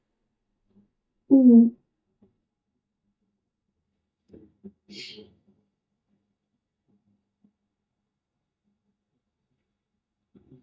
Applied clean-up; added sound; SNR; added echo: neural mask model DeepFilterNet 3.